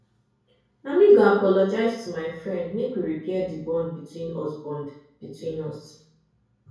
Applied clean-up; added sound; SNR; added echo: none; none; none; reverberation time 0.6 s.